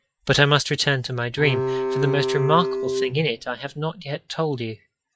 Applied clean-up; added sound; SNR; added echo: classical method log-MMSE.